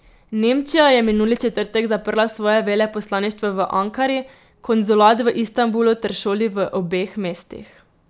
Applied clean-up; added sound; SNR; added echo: none; none; none; none.